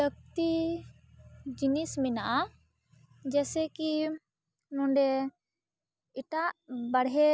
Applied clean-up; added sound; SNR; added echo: none; none; none; none.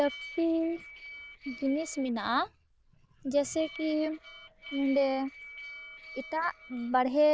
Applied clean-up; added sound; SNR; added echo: neural diffusion model UNIVERSE++.